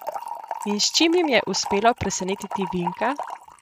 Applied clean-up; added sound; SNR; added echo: neural mask model RNNoise.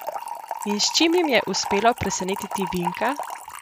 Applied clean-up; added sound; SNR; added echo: none; Fill (with liquid) / Trickle, dribble; 7 dB; none.